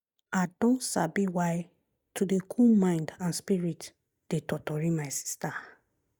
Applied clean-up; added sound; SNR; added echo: neural mask model DeepFilterNet 3.